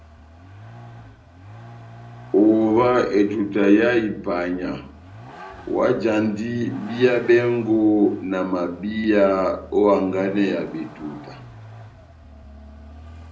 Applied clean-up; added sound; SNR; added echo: none; Vehicle; 20 dB; reverberation time 0.5 s.